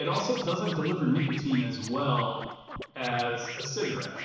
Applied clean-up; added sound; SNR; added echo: none; Scratching (performance technique); 12 dB; reverberation time 1.1 s.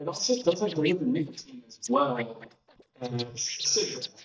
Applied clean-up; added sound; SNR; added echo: neural mask model DeepFilterNet 3.